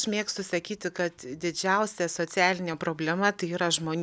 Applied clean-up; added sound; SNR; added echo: none; none; none; none.